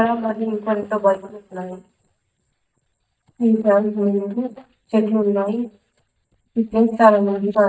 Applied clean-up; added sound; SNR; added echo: neural mask model DeepFilterNet 3.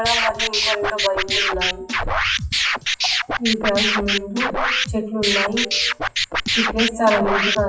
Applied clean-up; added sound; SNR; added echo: classical method WPE with log-MMSE.